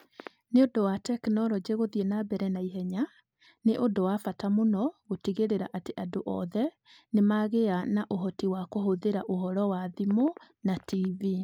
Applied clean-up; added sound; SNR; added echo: none; none; none; none.